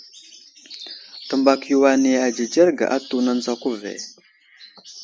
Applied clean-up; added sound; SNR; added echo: none; none; none; none.